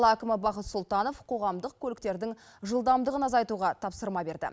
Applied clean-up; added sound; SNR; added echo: none; none; none; none.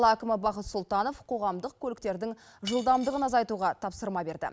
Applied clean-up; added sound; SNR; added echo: none; Cutlery, silverware / Dishes, pots, and pans; 15 dB; none.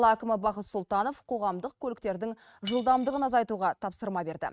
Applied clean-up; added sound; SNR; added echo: neural mask model RNNoise.